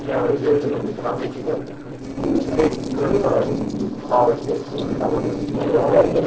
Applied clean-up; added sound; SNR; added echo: neural separator model SepFormer DNS4.